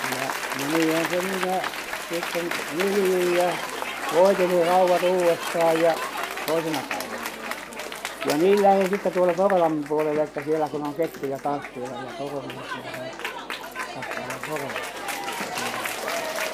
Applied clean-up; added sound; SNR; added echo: none; Applause / Cheering; 6 dB; none.